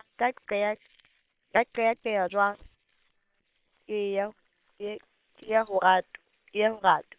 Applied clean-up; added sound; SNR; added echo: neural separator model SepFormer WHAM!.